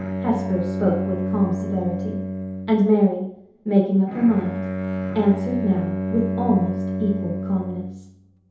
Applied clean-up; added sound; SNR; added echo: none; Bowed string instrument; 4 dB; reverberation time 0.8 s.